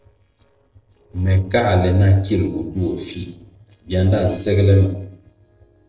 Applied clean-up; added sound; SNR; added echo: neural separator model SepFormer DNS4.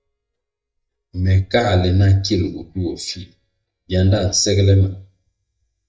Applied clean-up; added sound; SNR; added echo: neural mask model DeepFilterNet 3.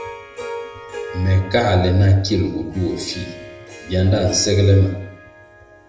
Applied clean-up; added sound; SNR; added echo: none; Harp; 16 dB; reverberation time 0.7 s.